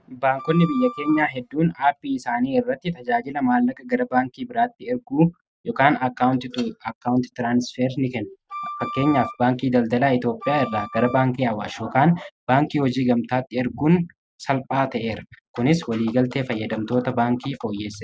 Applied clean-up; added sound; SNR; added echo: neural mask model RNNoise.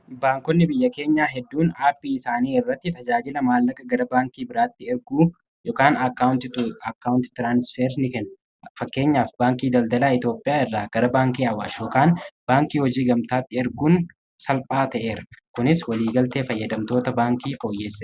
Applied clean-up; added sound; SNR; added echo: none; none; none; none.